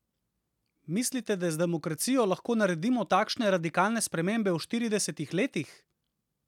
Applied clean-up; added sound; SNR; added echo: none; none; none; none.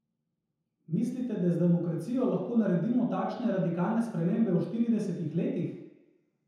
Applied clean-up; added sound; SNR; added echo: none; none; none; reverberation time 0.9 s.